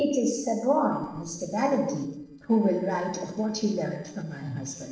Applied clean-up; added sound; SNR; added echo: neural separator model SepFormer DNS4.